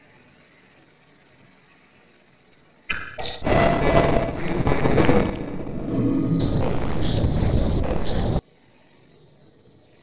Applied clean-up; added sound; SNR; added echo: neural separator model SepFormer DNS4.